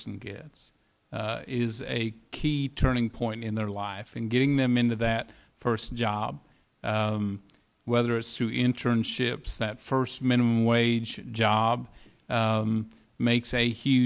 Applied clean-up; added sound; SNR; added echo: none; none; none; none.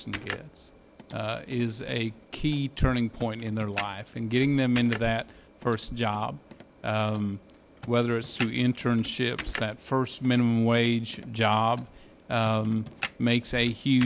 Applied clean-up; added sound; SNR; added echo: none; Computer keyboard; 16 dB; none.